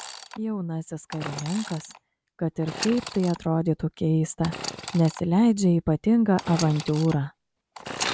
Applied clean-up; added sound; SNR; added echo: none; Sawing / Engine; 13 dB; none.